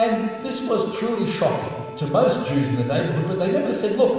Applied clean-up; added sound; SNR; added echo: none; Wind instrument, woodwind instrument; 15 dB; reverberation time 1.3 s.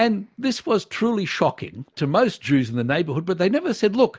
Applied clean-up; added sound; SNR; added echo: none; none; none; none.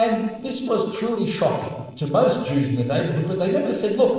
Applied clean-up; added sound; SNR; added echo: neural separator model SepFormer DNS4.